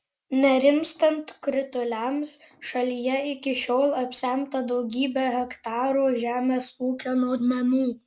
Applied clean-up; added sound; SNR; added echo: none; none; none; none.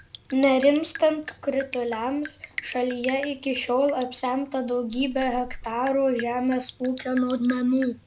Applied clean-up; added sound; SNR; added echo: none; Drip; 17 dB; none.